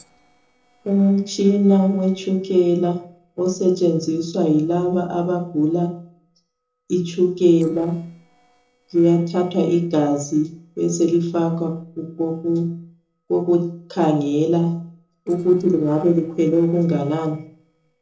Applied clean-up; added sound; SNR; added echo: neural separator model SepFormer DNS4.